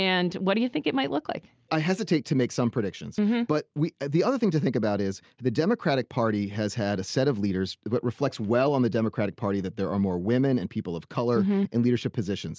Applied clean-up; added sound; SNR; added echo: none; none; none; none.